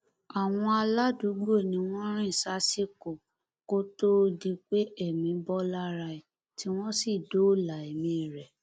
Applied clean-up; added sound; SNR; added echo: none; none; none; none.